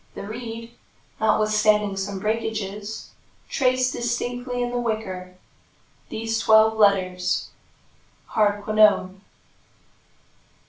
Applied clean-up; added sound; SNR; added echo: none; none; none; reverberation time 0.3 s.